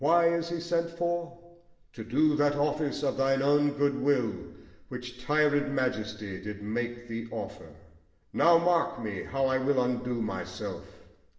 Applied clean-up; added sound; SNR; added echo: none; none; none; reverberation time 1.0 s.